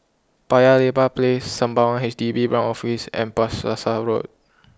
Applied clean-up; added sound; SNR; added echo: none; none; none; none.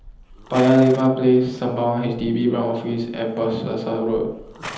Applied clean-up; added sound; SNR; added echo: none; Livestock, farm animals, working animals; 20 dB; reverberation time 0.9 s.